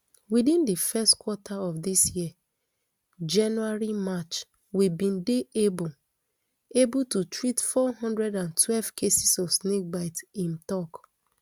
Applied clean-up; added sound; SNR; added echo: none; none; none; none.